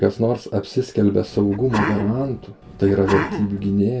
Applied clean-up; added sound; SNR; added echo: none; Sneeze; 8 dB; reverberation time 0.2 s.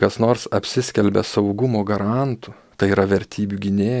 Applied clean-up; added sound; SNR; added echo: none; none; none; none.